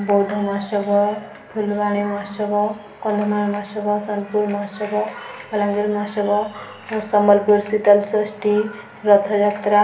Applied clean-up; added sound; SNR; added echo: none; none; none; reverberation time 0.4 s.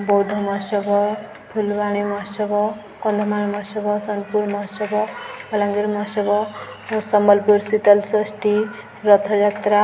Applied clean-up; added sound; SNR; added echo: none; none; none; none.